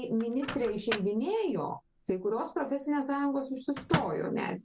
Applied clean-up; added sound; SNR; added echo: none; Microwave oven; 9 dB; none.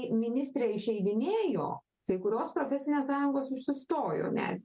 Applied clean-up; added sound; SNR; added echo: none; none; none; none.